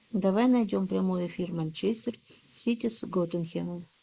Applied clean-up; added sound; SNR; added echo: neural mask model Resemble Enhance denoiser.